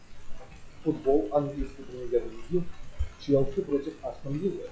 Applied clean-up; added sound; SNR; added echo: classical method log-MMSE.